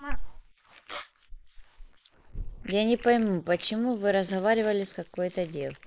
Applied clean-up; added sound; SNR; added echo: neural mask model Resemble Enhance denoiser.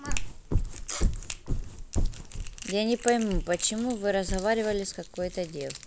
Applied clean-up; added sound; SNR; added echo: none; Crackle; 16 dB; none.